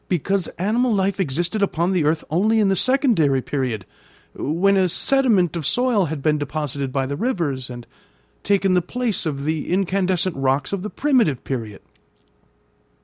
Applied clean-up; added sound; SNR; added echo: none; none; none; none.